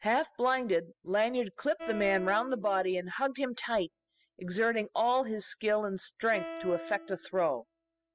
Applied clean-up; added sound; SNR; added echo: classical method spectral subtraction.